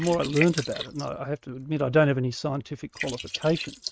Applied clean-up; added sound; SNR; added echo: neural mask model RNNoise.